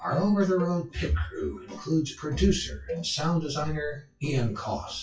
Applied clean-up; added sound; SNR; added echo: classical method WPE with log-MMSE.